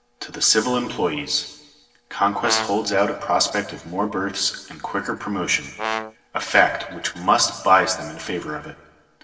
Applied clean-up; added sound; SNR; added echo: none; Brass instrument; 7 dB; reverberation time 1.0 s.